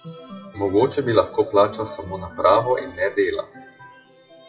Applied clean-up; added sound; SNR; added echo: classical method WPE with log-MMSE.